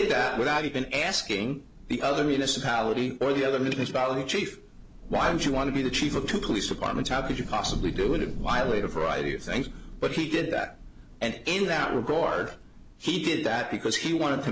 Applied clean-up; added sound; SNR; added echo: none; Thunder / Rain; 11 dB; none.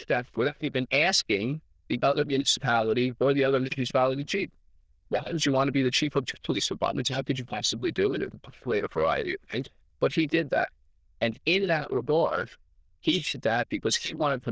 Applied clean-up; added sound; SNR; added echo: neural diffusion model UNIVERSE++.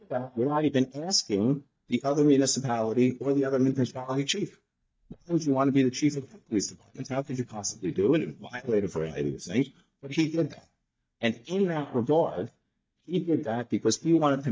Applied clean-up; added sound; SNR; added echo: neural mask model DeepFilterNet 3.